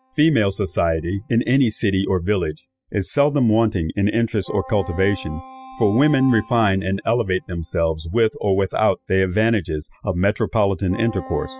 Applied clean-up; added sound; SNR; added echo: classical method spectral subtraction.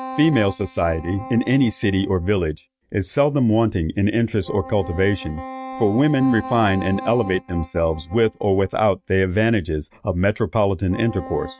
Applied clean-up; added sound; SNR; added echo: neural mask model RNNoise.